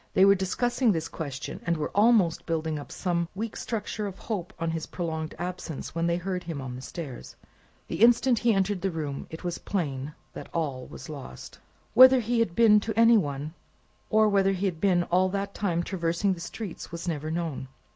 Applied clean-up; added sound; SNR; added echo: none; none; none; none.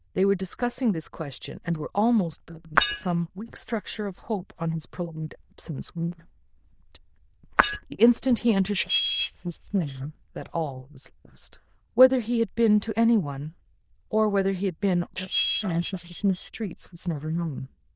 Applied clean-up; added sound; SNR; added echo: neural diffusion model UNIVERSE++.